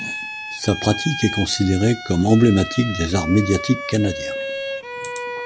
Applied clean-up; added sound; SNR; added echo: none; Bowed string instrument; 9 dB; none.